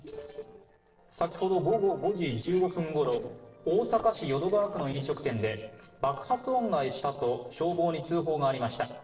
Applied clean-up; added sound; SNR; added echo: neural separator model SepFormer DNS4.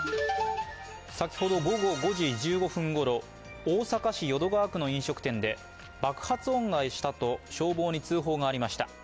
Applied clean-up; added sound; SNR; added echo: none; none; none; none.